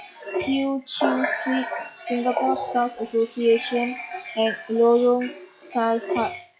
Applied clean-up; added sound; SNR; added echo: classical method log-MMSE.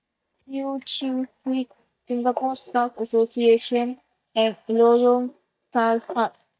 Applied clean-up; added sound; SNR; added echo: neural mask model DeepFilterNet 3.